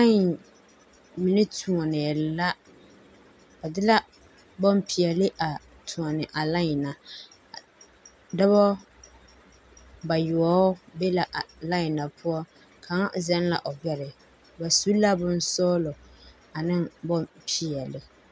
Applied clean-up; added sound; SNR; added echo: none; none; none; none.